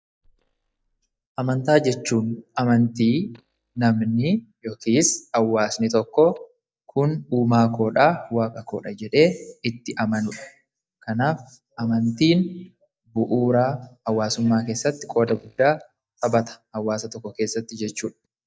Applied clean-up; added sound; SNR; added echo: neural mask model DeepFilterNet 3.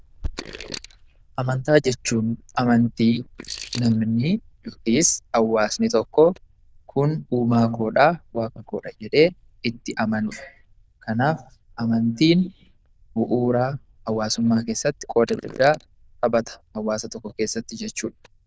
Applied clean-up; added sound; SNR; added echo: neural diffusion model UNIVERSE++.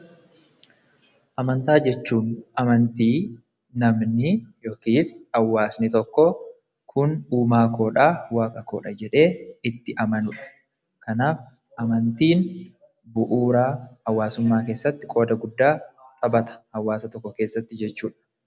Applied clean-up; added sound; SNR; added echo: none; none; none; none.